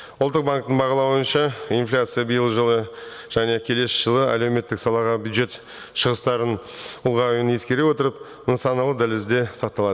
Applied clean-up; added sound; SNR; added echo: none; none; none; none.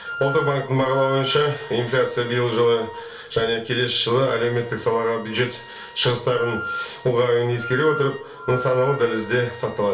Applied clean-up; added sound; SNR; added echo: none; Wind instrument, woodwind instrument; 13 dB; reverberation time 0.3 s.